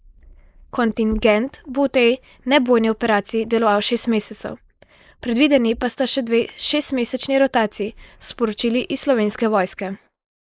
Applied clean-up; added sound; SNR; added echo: neural mask model Resemble Enhance denoiser.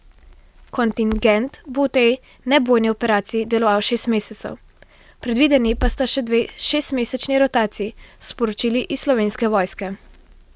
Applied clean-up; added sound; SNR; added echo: none; Crackle; 15 dB; none.